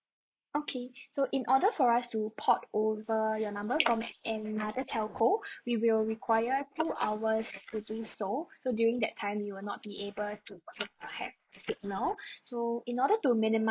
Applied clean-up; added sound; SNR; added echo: neural mask model Resemble Enhance denoiser.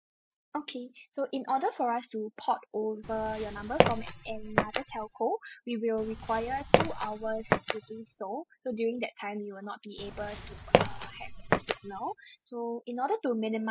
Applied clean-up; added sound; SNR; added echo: classical method spectral subtraction.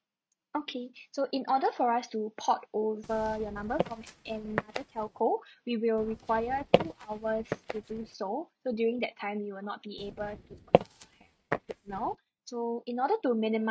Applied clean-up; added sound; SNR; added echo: neural mask model RNNoise.